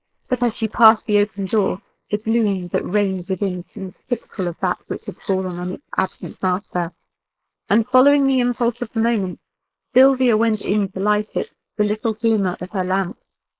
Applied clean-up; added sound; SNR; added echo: neural mask model Resemble Enhance denoiser.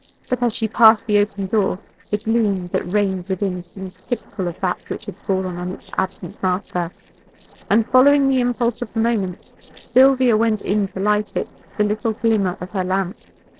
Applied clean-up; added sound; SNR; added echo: neural separator model SepFormer DNS4.